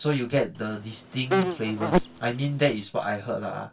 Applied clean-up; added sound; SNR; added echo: none; Insect; 1 dB; reverberation time 0.1 s.